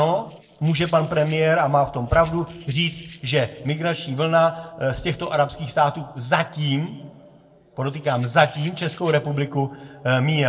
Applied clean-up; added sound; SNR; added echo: neural separator model SepFormer DNS4.